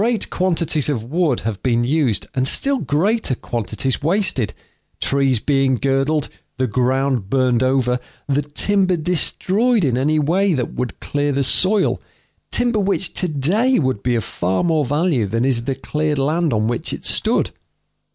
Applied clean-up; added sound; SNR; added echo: none; none; none; none.